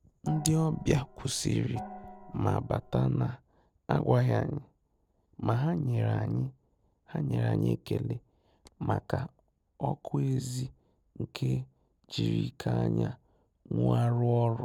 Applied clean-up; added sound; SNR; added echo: none; Gong; 15 dB; none.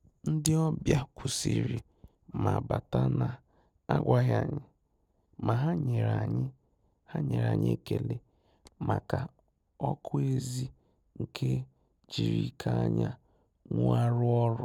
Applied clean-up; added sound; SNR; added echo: none; none; none; none.